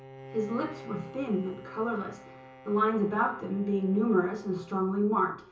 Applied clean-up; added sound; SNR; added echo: none; Bowed string instrument; 17 dB; reverberation time 0.6 s.